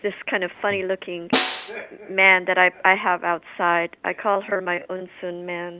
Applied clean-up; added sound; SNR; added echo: none; Snare drum; 5 dB; none.